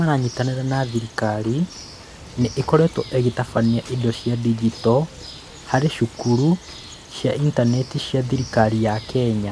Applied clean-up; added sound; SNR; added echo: none; Bird; 17 dB; none.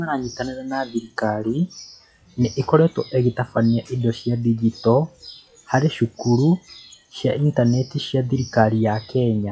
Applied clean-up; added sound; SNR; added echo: classical method log-MMSE.